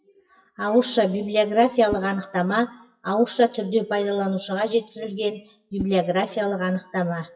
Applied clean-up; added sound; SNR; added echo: classical method WPE with log-MMSE.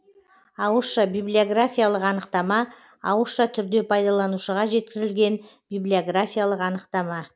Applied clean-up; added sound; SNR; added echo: none; none; none; none.